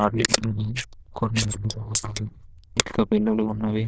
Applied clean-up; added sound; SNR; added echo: neural diffusion model UNIVERSE++.